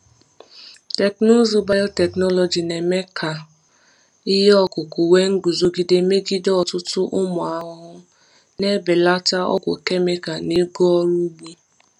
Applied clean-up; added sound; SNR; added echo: none; none; none; none.